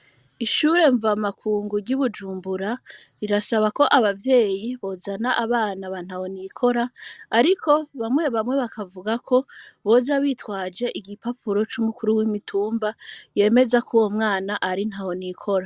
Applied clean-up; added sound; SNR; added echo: none; none; none; none.